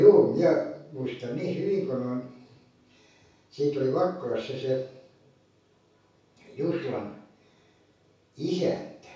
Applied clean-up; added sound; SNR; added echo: none; none; none; reverberation time 0.6 s.